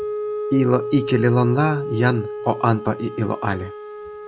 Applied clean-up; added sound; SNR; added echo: none; Wind instrument, woodwind instrument; 7 dB; none.